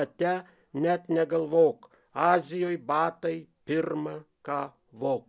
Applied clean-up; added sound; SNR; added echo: none; none; none; none.